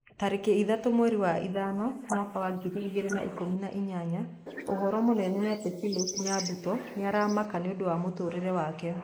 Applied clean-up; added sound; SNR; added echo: neural mask model Resemble Enhance denoiser.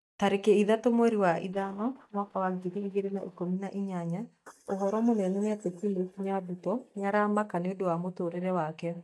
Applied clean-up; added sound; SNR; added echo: neural mask model DeepFilterNet 3.